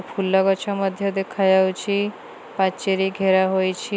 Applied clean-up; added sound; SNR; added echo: none; none; none; none.